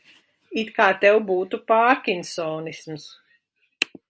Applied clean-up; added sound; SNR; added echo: none; none; none; none.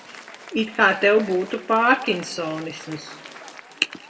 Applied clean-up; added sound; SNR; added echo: none; Applause; 18 dB; reverberation time 1.1 s.